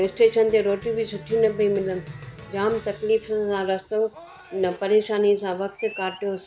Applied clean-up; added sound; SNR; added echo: none; Cheering; 18 dB; none.